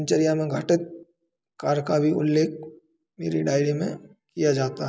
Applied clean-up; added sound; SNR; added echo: none; none; none; none.